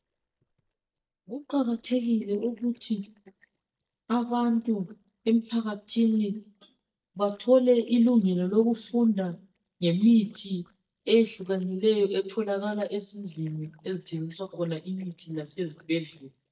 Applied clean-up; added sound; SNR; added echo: neural mask model DeepFilterNet 3.